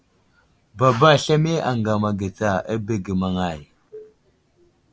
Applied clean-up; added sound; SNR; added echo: none; none; none; none.